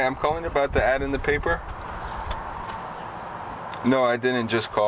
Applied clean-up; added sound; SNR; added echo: none; Boom; 18 dB; none.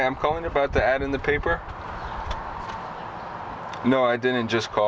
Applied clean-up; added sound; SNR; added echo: none; none; none; none.